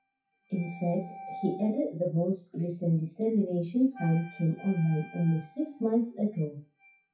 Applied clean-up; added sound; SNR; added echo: classical method WPE with log-MMSE.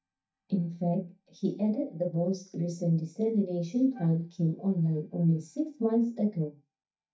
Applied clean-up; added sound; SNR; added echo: neural mask model DeepFilterNet 3.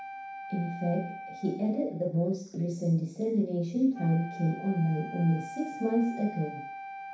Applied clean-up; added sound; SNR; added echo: none; Wind instrument, woodwind instrument; 13 dB; reverberation time 0.6 s.